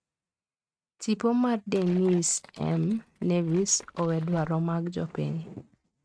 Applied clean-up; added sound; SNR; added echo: neural mask model RNNoise.